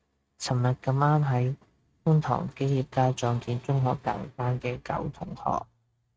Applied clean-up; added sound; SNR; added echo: neural mask model RNNoise.